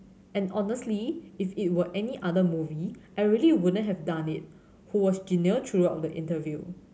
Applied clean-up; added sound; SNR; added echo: none; none; none; none.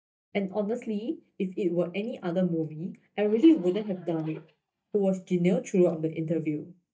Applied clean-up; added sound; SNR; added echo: neural mask model DeepFilterNet 3.